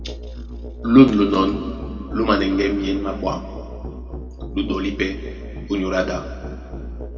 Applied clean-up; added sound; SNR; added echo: none; Musical instrument; 10 dB; reverberation time 2.1 s.